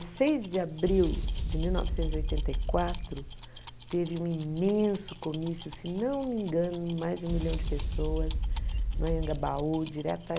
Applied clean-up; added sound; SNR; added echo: none; Keys jangling + Boom; -2 dB; none.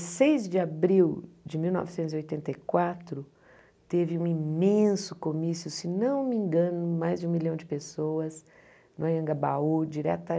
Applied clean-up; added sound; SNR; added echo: none; none; none; none.